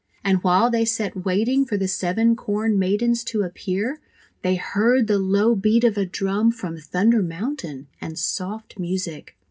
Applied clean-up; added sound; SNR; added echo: none; none; none; reverberation time 0.3 s.